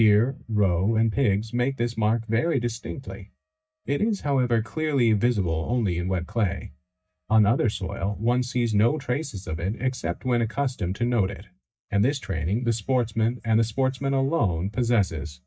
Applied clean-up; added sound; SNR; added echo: neural mask model DeepFilterNet 3.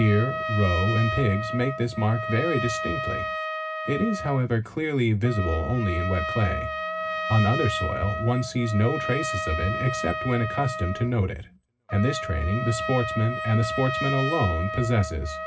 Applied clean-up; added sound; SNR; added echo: none; Trumpet; 6 dB; reverberation time 0.4 s.